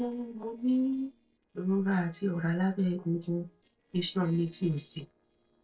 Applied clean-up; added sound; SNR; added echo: neural separator model SepFormer DNS4.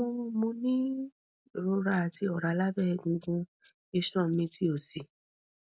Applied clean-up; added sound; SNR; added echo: none; none; none; none.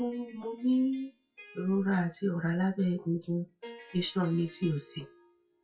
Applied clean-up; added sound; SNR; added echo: classical method WPE with log-MMSE.